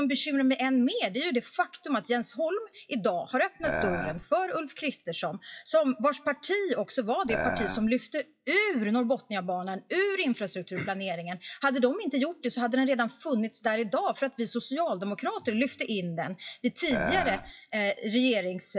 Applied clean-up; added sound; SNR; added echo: classical method WPE with log-MMSE.